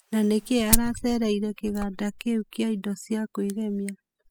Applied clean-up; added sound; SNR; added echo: classical method spectral subtraction.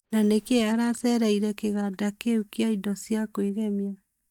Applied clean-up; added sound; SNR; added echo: neural mask model DeepFilterNet 3.